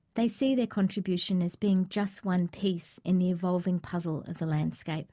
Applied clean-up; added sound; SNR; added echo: none; none; none; none.